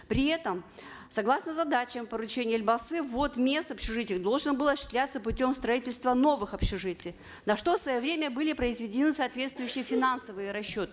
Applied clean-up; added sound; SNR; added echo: none; none; none; none.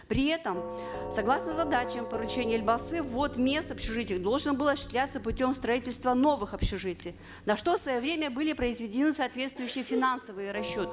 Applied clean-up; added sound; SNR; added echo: none; Doorbell; 12 dB; none.